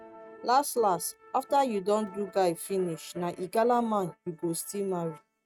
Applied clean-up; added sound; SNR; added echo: neural mask model RNNoise.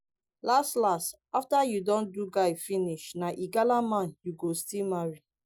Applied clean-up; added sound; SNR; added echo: none; none; none; none.